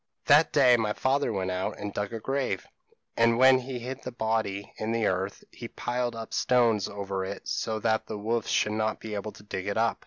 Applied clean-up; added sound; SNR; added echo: none; none; none; none.